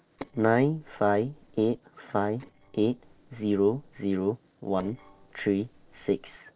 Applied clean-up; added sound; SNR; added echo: neural separator model SepFormer DNS4.